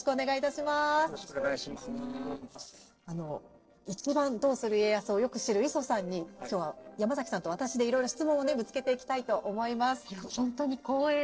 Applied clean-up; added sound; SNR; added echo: neural separator model SepFormer DNS4.